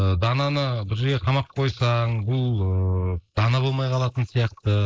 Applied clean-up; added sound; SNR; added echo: neural mask model Resemble Enhance denoiser.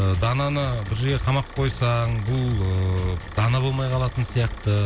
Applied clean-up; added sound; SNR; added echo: none; Idling / Car; 16 dB; none.